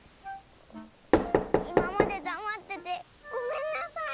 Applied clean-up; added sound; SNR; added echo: none; Knock; -5 dB; none.